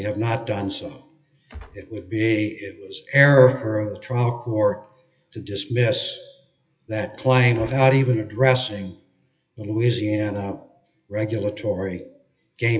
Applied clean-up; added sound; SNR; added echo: classical method WPE with log-MMSE.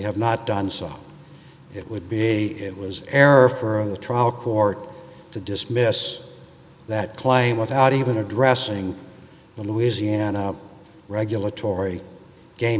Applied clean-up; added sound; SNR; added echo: none; none; none; none.